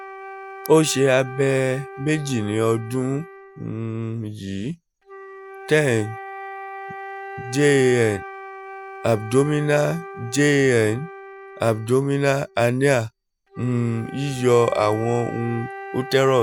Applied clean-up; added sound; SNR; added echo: none; Wind instrument, woodwind instrument; 15 dB; none.